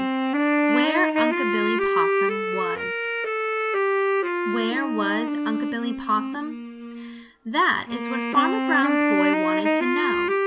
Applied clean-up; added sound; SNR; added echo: none; Wind instrument, woodwind instrument; -4 dB; none.